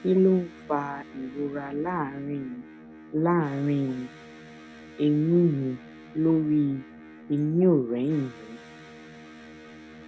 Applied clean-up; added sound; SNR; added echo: none; Electric guitar; 19 dB; none.